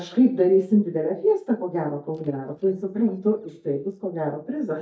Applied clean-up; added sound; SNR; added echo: neural mask model DeepFilterNet 3.